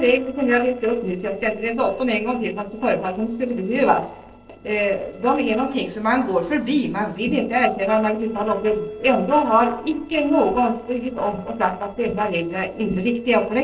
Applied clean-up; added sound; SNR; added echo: neural separator model SepFormer DNS4.